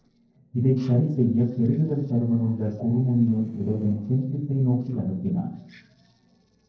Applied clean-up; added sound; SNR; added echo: neural separator model SepFormer DNS4.